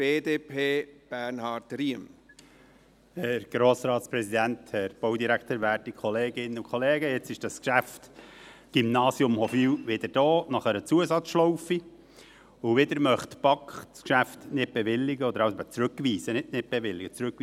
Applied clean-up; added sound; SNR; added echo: none; none; none; none.